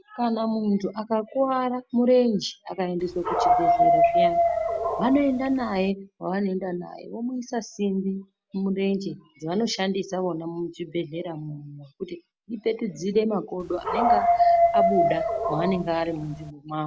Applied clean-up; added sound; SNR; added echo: none; Dog; -4 dB; none.